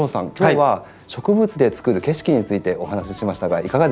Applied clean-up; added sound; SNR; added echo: none; none; none; none.